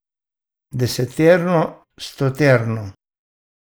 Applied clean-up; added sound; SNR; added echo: neural mask model Resemble Enhance denoiser.